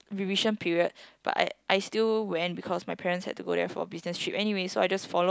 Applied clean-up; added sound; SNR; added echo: none; none; none; none.